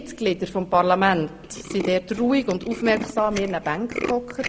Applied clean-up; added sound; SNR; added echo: none; Tools; 11 dB; none.